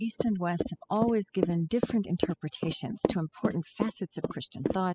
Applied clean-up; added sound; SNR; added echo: classical method spectral subtraction.